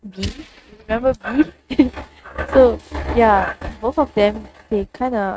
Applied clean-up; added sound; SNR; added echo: neural mask model RNNoise.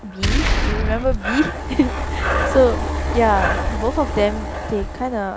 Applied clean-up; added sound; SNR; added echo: none; Breathing + Boom; 0 dB; none.